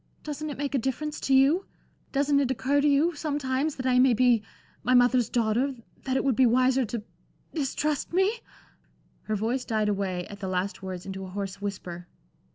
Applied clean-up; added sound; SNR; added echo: none; none; none; none.